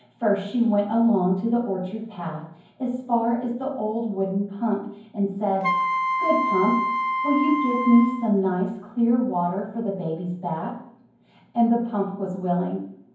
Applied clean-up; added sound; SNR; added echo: none; Wind instrument, woodwind instrument; 1 dB; reverberation time 0.9 s.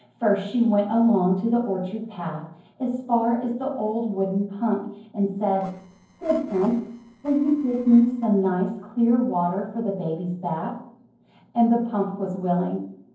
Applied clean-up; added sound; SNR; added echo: neural separator model SepFormer DNS4.